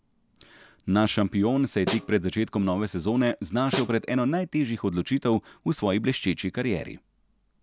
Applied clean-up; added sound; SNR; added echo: none; Snare drum; 11 dB; none.